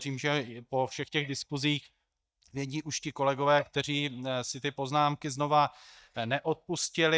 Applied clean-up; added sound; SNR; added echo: neural mask model DeepFilterNet 3.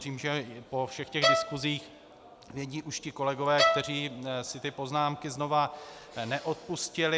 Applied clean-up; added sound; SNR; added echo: none; Bowed string instrument; 0 dB; none.